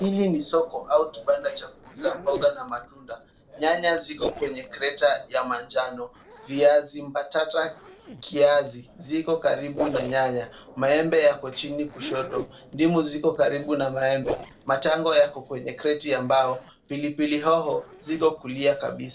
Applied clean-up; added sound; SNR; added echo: neural separator model SepFormer DNS4.